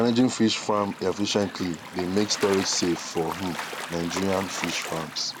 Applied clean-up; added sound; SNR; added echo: none; Gull, seagull / Waves, surf; 10 dB; none.